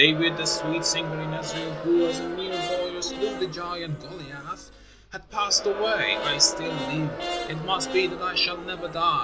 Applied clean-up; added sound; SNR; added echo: none; Brass instrument + Crowd; 7 dB; none.